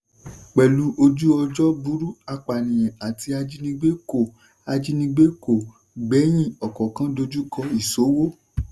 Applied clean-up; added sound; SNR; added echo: none; none; none; none.